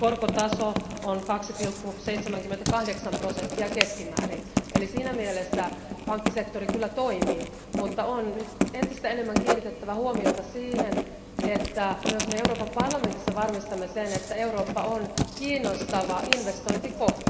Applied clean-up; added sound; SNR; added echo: none; Writing; 1 dB; reverberation time 2.1 s.